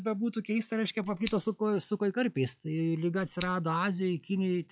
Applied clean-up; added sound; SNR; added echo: classical method log-MMSE.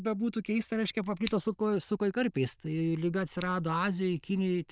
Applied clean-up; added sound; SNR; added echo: neural diffusion model UNIVERSE++.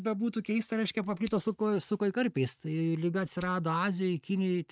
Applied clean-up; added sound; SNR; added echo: neural mask model RNNoise.